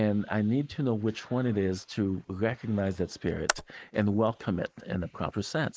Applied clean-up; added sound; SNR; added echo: neural mask model Resemble Enhance denoiser.